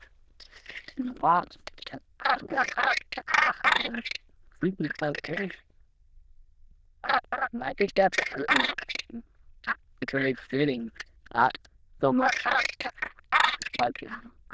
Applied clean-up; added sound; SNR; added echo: neural diffusion model UNIVERSE++.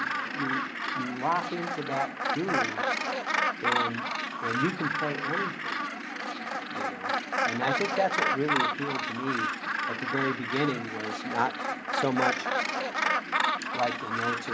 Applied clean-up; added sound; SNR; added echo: none; Gull, seagull; -4 dB; none.